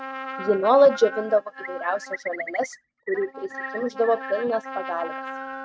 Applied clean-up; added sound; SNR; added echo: neural mask model RNNoise.